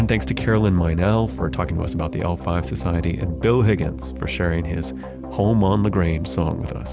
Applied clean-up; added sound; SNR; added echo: none; none; none; none.